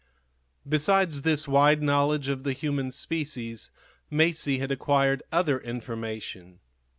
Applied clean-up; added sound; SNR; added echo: none; none; none; none.